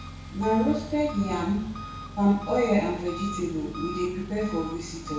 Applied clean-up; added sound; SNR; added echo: none; Engine; 11 dB; reverberation time 0.6 s.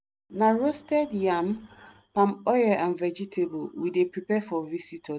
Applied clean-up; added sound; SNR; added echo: none; none; none; none.